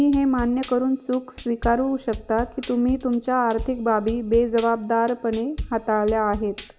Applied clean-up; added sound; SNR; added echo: none; Drum kit; 14 dB; none.